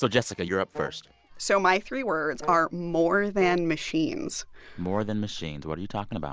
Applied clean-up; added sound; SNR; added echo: none; Wind instrument, woodwind instrument; 16 dB; none.